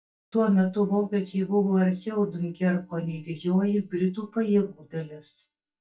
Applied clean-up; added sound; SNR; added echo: neural mask model DeepFilterNet 3.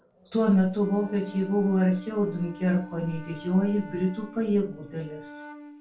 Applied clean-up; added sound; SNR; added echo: none; Wind instrument, woodwind instrument; 18 dB; reverberation time 0.2 s.